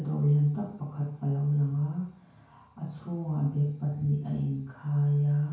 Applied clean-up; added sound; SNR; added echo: none; none; none; reverberation time 0.5 s.